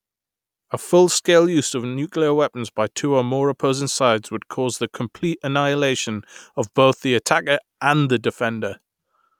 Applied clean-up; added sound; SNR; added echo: none; none; none; none.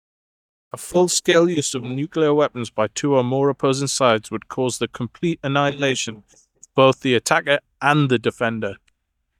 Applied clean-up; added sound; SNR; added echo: neural mask model DeepFilterNet 3.